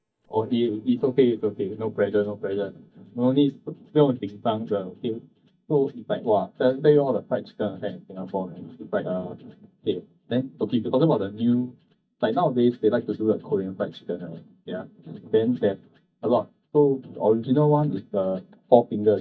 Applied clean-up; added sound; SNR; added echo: neural mask model DeepFilterNet 3.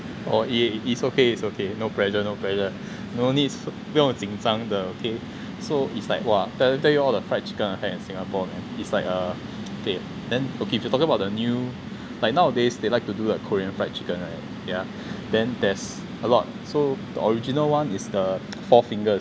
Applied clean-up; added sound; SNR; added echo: none; none; none; none.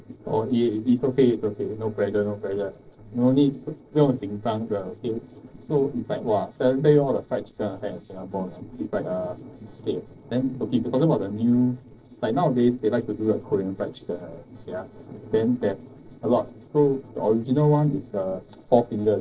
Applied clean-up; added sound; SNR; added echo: neural separator model SepFormer DNS4.